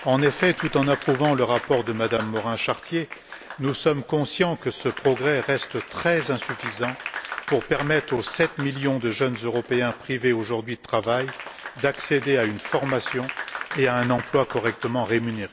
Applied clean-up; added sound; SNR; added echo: none; Applause; 12 dB; none.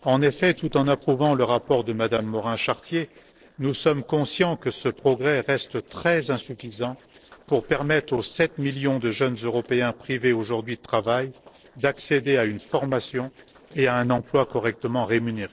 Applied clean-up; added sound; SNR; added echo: neural separator model SepFormer DNS4.